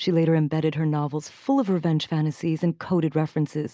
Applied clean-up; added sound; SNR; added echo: none; none; none; none.